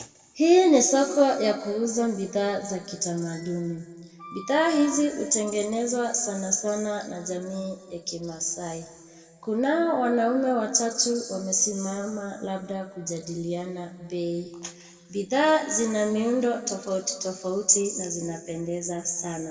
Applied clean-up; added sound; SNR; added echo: none; Wind instrument, woodwind instrument; 18 dB; reverberation time 1.8 s.